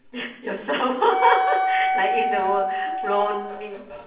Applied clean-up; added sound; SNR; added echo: none; Wind instrument, woodwind instrument; 0 dB; reverberation time 0.7 s.